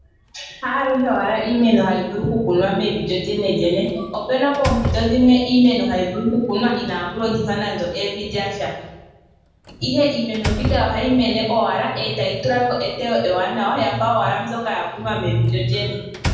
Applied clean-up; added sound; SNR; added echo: none; Slam; 12 dB; reverberation time 1.2 s.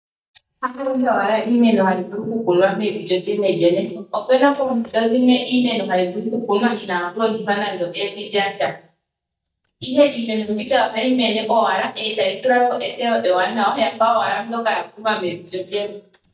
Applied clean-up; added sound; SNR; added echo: neural mask model DeepFilterNet 3.